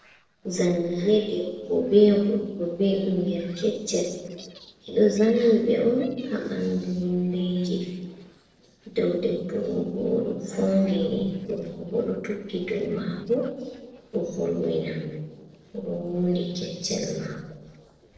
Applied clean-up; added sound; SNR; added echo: neural separator model SepFormer DNS4.